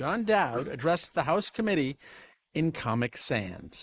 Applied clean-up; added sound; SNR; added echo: neural mask model Resemble Enhance denoiser.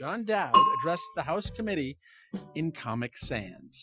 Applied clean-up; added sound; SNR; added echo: classical method Wiener filter.